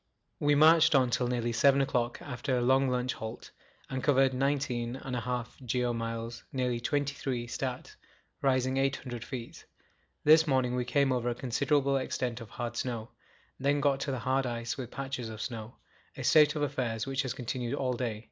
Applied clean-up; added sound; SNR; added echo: none; none; none; none.